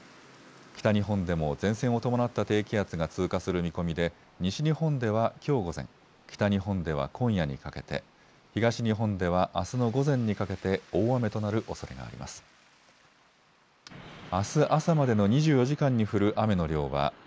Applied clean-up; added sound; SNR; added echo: none; none; none; none.